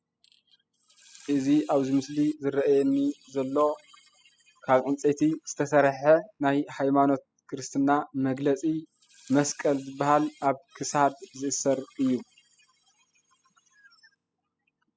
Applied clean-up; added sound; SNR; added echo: classical method spectral subtraction.